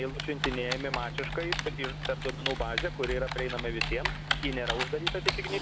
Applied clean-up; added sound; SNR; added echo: none; Typing; -1 dB; none.